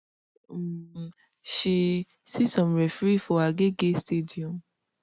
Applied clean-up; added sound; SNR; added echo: none; none; none; none.